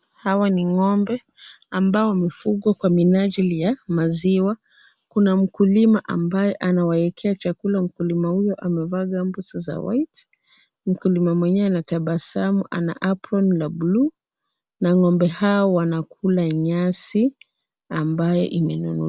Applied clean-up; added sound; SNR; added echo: none; none; none; none.